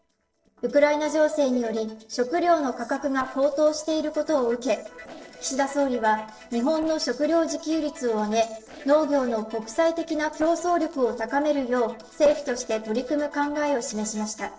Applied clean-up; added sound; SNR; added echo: neural separator model SepFormer DNS4.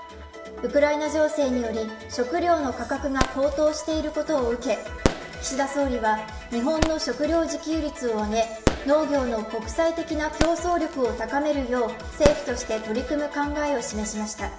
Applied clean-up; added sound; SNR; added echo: none; Fireworks; 7 dB; reverberation time 0.8 s.